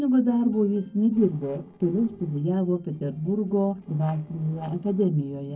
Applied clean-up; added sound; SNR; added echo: neural separator model SepFormer DNS4.